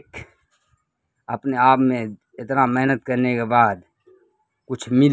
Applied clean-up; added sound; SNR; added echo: none; none; none; none.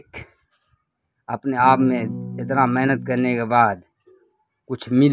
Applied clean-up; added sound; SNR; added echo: none; Electric guitar / Strum; 9 dB; none.